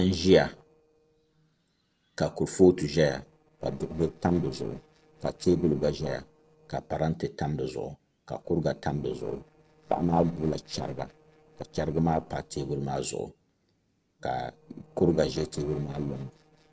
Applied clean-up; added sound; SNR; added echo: neural separator model SepFormer DNS4.